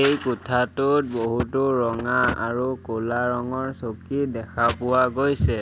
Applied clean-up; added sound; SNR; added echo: none; none; none; none.